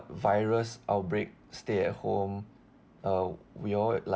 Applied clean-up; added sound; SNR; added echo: none; none; none; none.